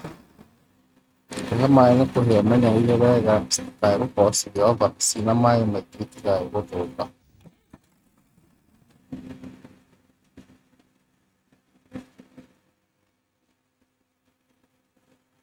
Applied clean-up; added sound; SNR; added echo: neural mask model RNNoise.